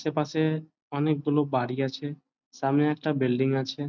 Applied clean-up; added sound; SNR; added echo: none; none; none; none.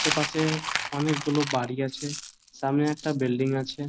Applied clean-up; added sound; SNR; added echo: none; Coin (dropping); 7 dB; none.